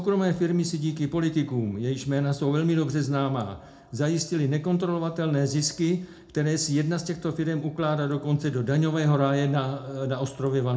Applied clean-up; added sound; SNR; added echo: none; none; none; reverberation time 0.4 s.